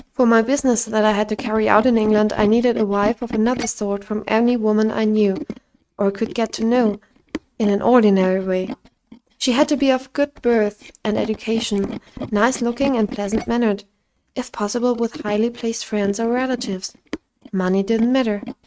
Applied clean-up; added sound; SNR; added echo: neural mask model RNNoise.